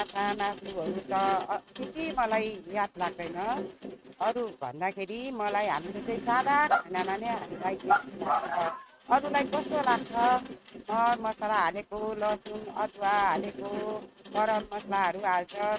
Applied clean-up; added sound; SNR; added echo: neural mask model RNNoise.